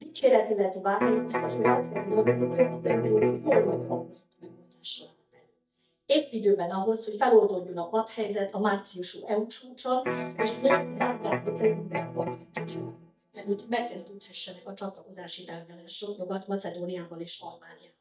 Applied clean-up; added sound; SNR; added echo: neural mask model DeepFilterNet 3.